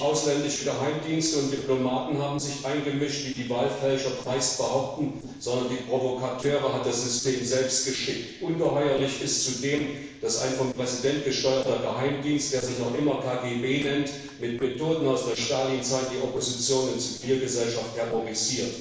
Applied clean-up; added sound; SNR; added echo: neural separator model SepFormer DNS4.